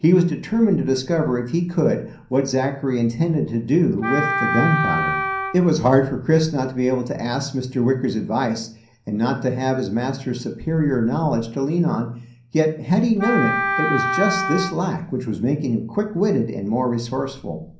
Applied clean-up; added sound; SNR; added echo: none; Wind instrument, woodwind instrument; 2 dB; reverberation time 0.6 s.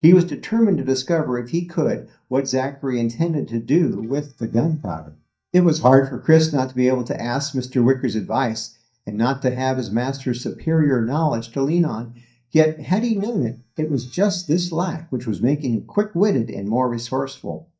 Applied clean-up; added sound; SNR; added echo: neural mask model DeepFilterNet 3.